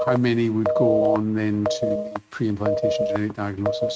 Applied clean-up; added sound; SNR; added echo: neural mask model RNNoise.